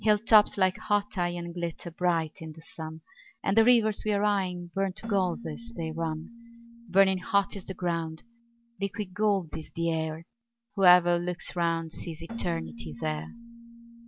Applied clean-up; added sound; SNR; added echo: none; Keyboard (musical); 19 dB; none.